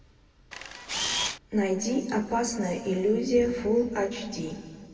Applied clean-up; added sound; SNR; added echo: none; Camera; 3 dB; reverberation time 1.8 s.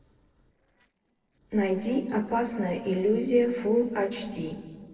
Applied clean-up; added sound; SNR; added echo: neural separator model SepFormer DNS4.